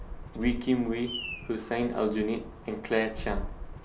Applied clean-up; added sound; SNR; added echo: none; Bird vocalization, bird call, bird song; 8 dB; none.